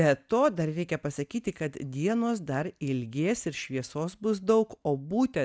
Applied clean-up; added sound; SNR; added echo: none; none; none; none.